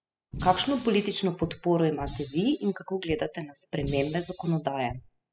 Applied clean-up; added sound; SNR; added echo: classical method spectral subtraction.